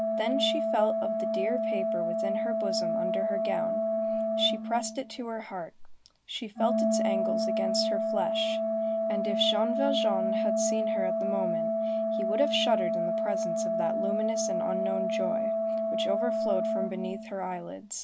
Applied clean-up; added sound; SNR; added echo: none; Organ; -5 dB; none.